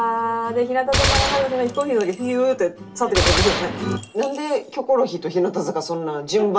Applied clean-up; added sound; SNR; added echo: none; Gunshot, gunfire; 3 dB; reverberation time 0.3 s.